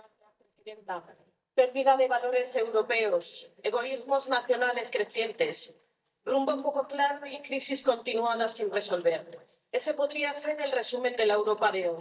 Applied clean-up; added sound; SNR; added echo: neural mask model DeepFilterNet 3.